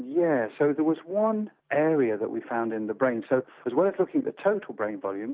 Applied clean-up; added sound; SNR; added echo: none; none; none; none.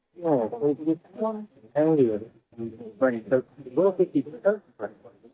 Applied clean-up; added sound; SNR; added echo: neural mask model DeepFilterNet 3.